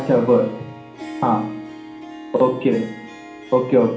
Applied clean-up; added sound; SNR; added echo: none; Harp; 14 dB; reverberation time 0.6 s.